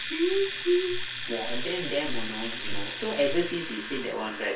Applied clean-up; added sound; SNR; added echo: none; Domestic sounds, home sounds; 8 dB; reverberation time 0.3 s.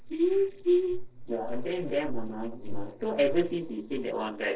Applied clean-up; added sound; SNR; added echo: neural separator model SepFormer DNS4.